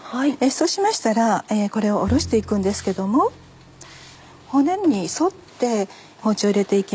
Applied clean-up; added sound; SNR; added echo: none; Bowed string instrument; 15 dB; none.